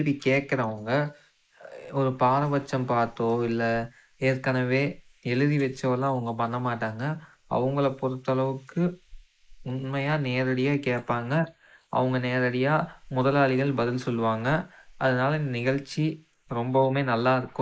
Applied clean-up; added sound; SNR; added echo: neural mask model Resemble Enhance denoiser.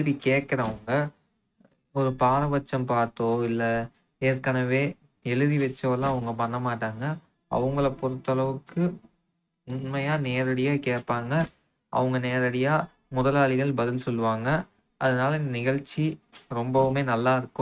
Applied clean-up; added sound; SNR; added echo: neural mask model RNNoise.